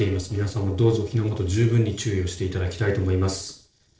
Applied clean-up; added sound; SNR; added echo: neural separator model SepFormer DNS4.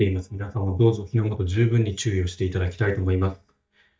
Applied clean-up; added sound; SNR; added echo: neural mask model DeepFilterNet 3.